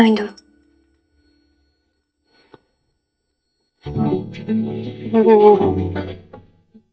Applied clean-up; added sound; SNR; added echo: neural mask model DeepFilterNet 3.